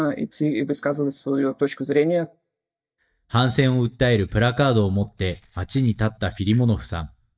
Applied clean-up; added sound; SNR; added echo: neural mask model DeepFilterNet 3.